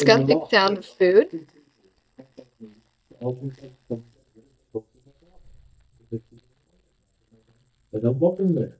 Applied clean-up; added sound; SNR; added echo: neural mask model DeepFilterNet 3.